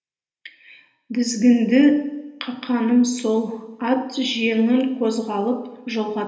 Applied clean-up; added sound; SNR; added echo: none; none; none; reverberation time 1.4 s.